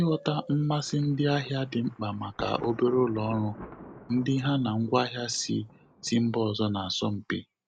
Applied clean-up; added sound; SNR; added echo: none; Thunder; 19 dB; none.